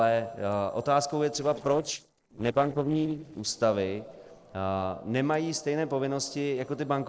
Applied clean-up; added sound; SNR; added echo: neural separator model SepFormer DNS4.